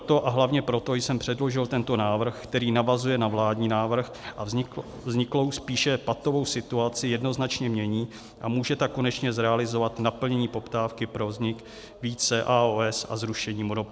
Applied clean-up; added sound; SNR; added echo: none; none; none; none.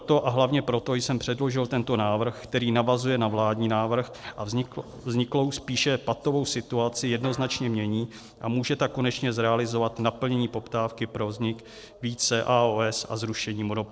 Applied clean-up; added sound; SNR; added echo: neural separator model SepFormer DNS4.